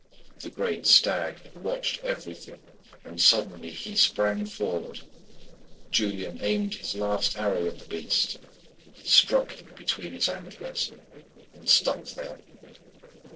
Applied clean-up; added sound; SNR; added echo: neural separator model SepFormer DNS4.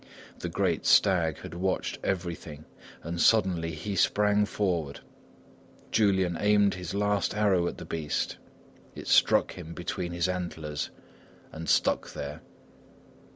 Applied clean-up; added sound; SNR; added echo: none; none; none; none.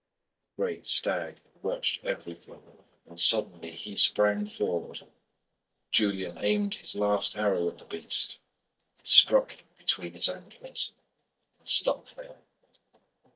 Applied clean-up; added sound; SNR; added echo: neural mask model DeepFilterNet 3.